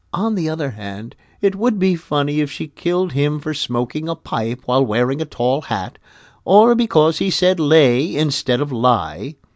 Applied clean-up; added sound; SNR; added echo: none; none; none; none.